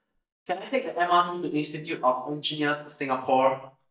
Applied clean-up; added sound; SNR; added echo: neural mask model DeepFilterNet 3.